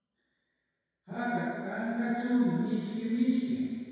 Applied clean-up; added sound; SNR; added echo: none; none; none; reverberation time 2.0 s.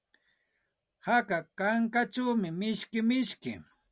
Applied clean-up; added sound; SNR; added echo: none; none; none; none.